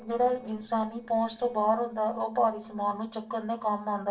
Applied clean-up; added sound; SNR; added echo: neural separator model SepFormer DNS4.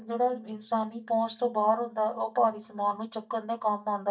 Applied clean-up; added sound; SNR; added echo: neural mask model DeepFilterNet 3.